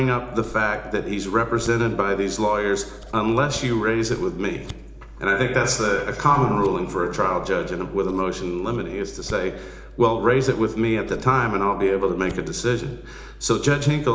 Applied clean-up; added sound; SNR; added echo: none; Scissors; 17 dB; reverberation time 0.8 s.